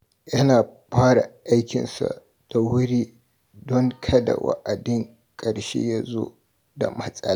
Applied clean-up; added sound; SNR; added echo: none; none; none; none.